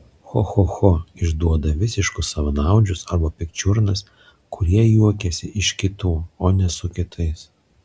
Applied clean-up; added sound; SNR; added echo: none; none; none; none.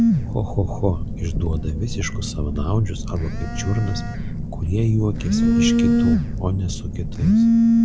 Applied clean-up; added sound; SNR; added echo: none; Telephone; -4 dB; none.